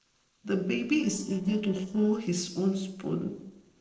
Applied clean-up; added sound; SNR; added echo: neural separator model SepFormer DNS4.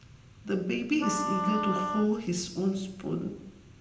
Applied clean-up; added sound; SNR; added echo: none; Wind instrument, woodwind instrument; 3 dB; reverberation time 0.9 s.